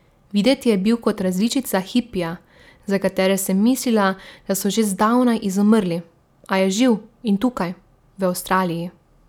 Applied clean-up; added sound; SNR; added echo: none; none; none; none.